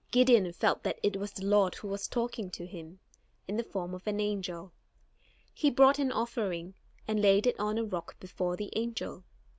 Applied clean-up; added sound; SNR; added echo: none; none; none; none.